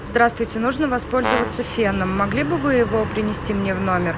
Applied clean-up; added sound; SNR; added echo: none; Brass instrument; 6 dB; none.